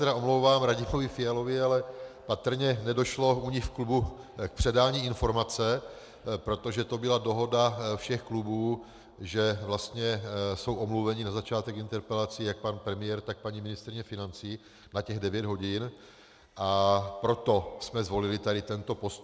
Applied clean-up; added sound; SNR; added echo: none; none; none; none.